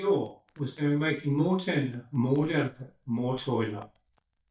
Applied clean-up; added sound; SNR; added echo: neural mask model DeepFilterNet 3.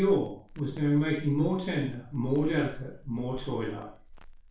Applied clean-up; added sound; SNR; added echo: none; Crackle; 19 dB; reverberation time 0.4 s.